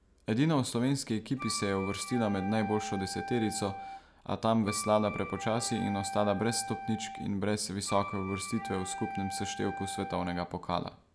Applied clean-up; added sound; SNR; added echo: none; Wind instrument, woodwind instrument; 9 dB; none.